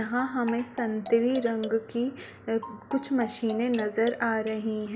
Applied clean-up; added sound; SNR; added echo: none; Marimba, xylophone; 15 dB; none.